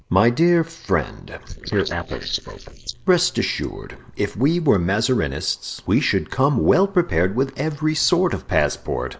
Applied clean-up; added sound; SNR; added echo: neural mask model Resemble Enhance denoiser.